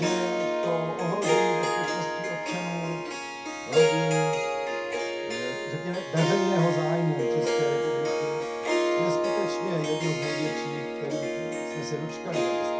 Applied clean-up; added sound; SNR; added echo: none; Harp; -5 dB; reverberation time 0.3 s.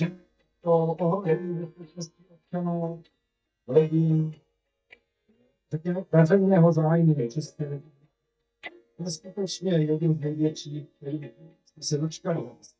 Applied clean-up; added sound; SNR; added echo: neural mask model DeepFilterNet 3.